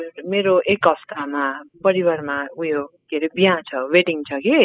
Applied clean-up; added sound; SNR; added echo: classical method spectral subtraction.